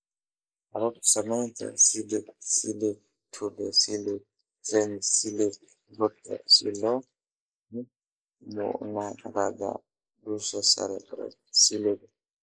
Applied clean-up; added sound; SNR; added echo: neural mask model Resemble Enhance denoiser.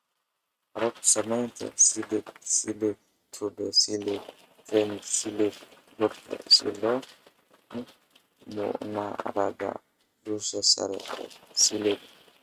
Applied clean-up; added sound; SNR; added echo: neural mask model RNNoise.